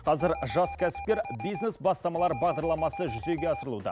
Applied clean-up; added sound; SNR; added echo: none; Alarm; 10 dB; none.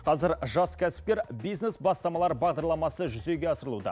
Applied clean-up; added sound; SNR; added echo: none; none; none; none.